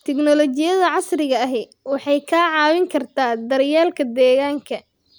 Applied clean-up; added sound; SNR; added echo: none; none; none; none.